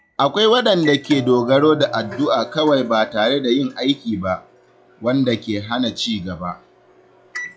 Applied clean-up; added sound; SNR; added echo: classical method log-MMSE.